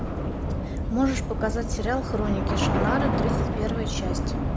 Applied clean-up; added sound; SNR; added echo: none; Subway, metro, underground / Train; -4 dB; none.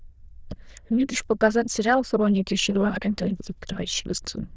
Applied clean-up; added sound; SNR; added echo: neural diffusion model UNIVERSE++.